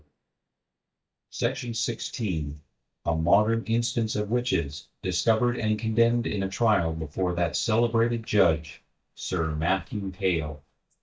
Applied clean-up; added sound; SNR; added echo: neural mask model DeepFilterNet 3.